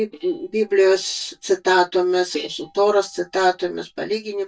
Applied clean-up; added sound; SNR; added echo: neural mask model DeepFilterNet 3.